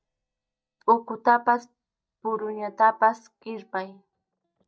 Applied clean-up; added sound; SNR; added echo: neural mask model DeepFilterNet 3.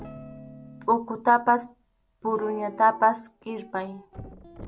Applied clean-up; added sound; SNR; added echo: none; Thump, thud + Guitar; 19 dB; none.